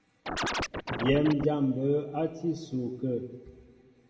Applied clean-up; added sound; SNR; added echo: none; Scratching (performance technique); 3 dB; reverberation time 1.5 s.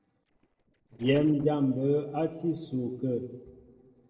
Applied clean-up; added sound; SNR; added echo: neural separator model SepFormer DNS4.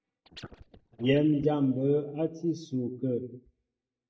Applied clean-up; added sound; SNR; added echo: neural mask model DeepFilterNet 3.